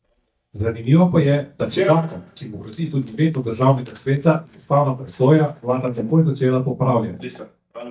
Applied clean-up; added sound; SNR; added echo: neural mask model DeepFilterNet 3.